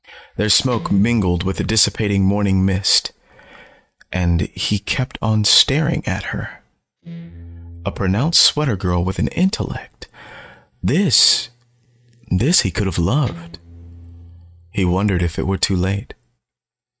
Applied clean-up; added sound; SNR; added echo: neural mask model RNNoise.